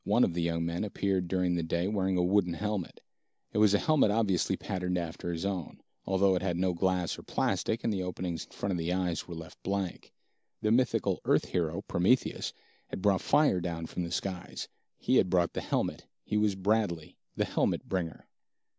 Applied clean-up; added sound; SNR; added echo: none; none; none; none.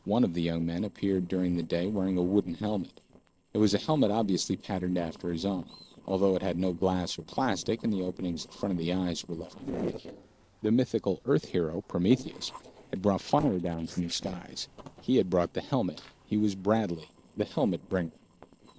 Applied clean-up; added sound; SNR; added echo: neural separator model SepFormer DNS4.